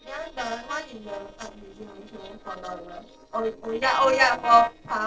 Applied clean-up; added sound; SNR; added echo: neural separator model SepFormer DNS4.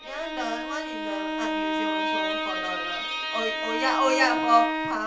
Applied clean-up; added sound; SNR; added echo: none; Bowed string instrument; 0 dB; reverberation time 0.3 s.